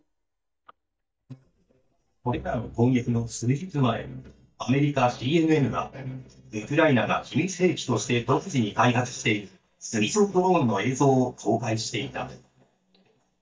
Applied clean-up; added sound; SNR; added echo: neural mask model DeepFilterNet 3.